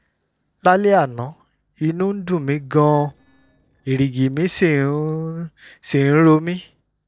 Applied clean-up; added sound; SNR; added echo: neural separator model SepFormer DNS4.